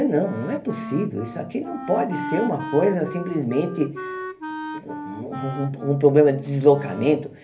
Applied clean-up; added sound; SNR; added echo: none; Wind instrument, woodwind instrument; 11 dB; reverberation time 0.3 s.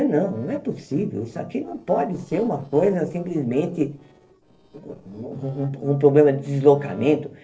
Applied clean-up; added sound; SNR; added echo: neural separator model SepFormer DNS4.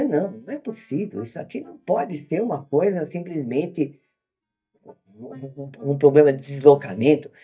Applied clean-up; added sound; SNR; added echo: neural mask model DeepFilterNet 3.